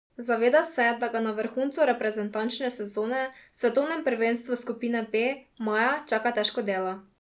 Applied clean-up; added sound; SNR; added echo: none; none; none; none.